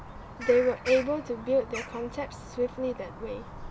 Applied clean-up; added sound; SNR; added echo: none; Bird vocalization, bird call, bird song; 11 dB; none.